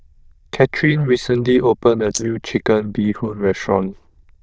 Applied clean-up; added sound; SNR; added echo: neural diffusion model UNIVERSE++.